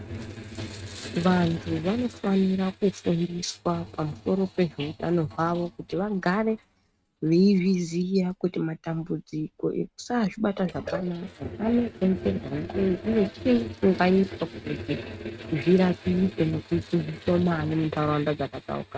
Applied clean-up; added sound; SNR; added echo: neural mask model RNNoise.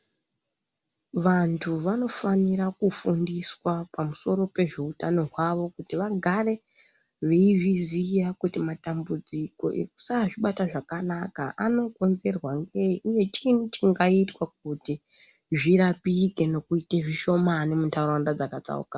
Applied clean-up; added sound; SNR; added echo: none; none; none; none.